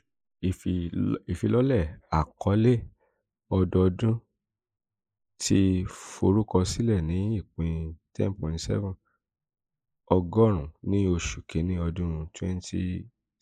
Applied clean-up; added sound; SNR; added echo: neural mask model Resemble Enhance denoiser.